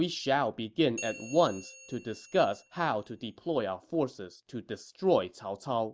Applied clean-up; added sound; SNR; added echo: none; Bell; 18 dB; none.